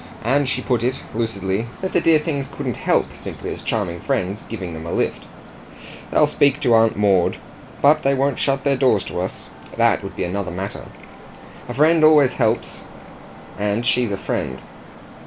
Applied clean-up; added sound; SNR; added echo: none; Traffic noise, roadway noise; 18 dB; none.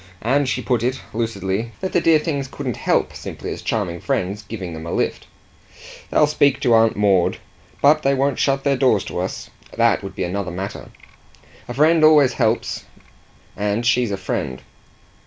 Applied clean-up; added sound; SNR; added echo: none; none; none; none.